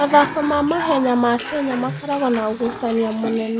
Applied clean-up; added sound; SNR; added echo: none; Cough; 10 dB; none.